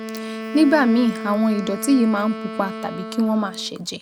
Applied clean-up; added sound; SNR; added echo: none; Wind instrument, woodwind instrument; 10 dB; none.